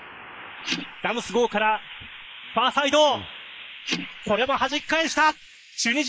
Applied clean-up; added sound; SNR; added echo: neural mask model Resemble Enhance denoiser.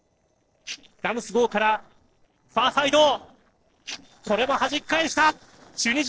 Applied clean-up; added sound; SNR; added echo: neural separator model SepFormer DNS4.